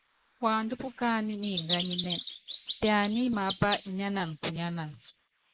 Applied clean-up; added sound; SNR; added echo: neural mask model Resemble Enhance denoiser.